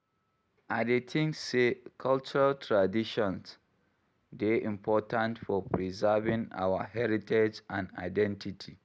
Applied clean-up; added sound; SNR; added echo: none; none; none; none.